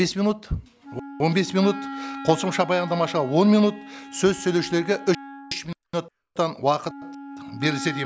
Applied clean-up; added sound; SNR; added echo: none; Wind instrument, woodwind instrument; 14 dB; none.